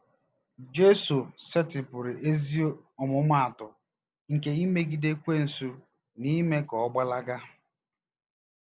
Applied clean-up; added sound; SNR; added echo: none; none; none; none.